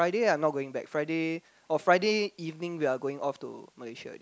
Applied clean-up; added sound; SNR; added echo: none; none; none; none.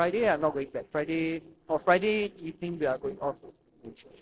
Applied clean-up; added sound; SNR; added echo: neural separator model SepFormer DNS4.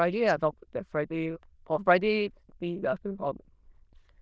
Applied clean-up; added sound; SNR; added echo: neural diffusion model UNIVERSE++.